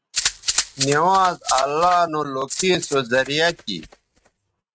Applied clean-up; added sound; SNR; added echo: neural mask model RNNoise.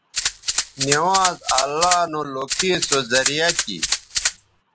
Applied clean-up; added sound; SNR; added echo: none; Rattle (instrument); 2 dB; none.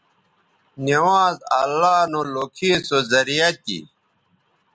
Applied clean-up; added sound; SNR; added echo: none; none; none; none.